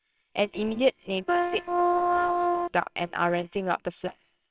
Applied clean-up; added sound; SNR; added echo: neural separator model SepFormer WHAMR!.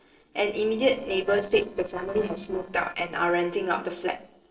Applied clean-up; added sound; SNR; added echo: neural separator model SepFormer DNS4.